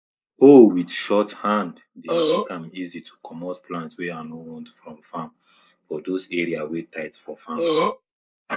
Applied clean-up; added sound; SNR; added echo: neural mask model Resemble Enhance denoiser.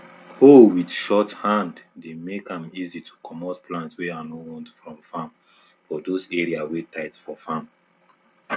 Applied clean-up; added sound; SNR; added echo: none; none; none; none.